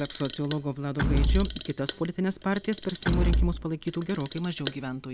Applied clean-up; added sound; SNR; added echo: none; Clock + Door / Wood; -2 dB; none.